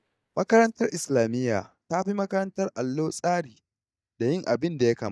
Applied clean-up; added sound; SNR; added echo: neural mask model DeepFilterNet 3.